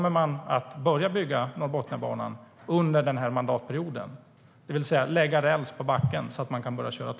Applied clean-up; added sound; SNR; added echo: none; none; none; none.